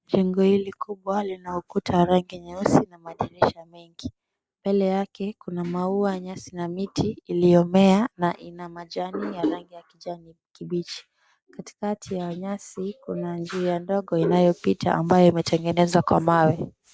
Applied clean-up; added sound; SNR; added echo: none; none; none; none.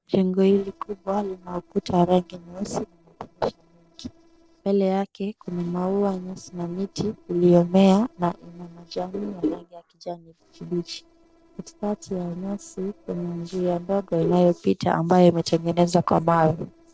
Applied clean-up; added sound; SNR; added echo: neural separator model SepFormer DNS4.